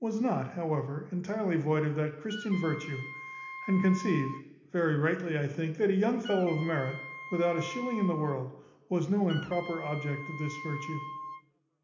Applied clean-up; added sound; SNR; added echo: none; Wind instrument, woodwind instrument; 12 dB; reverberation time 1.0 s.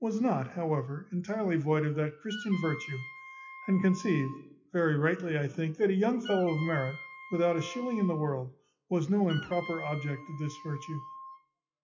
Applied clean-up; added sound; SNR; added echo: classical method WPE with log-MMSE.